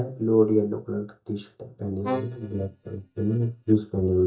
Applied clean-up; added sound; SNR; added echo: neural mask model DeepFilterNet 3.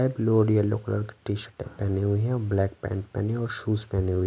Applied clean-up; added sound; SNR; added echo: none; none; none; none.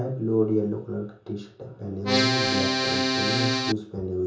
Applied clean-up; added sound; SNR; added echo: none; Accordion; -5 dB; reverberation time 0.6 s.